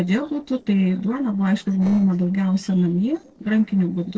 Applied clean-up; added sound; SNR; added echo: neural separator model SepFormer DNS4.